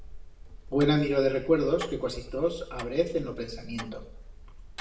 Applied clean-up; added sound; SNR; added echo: none; Tick-tock; 13 dB; reverberation time 0.6 s.